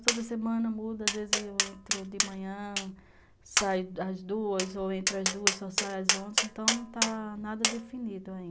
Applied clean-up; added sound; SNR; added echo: none; Tap; -2 dB; none.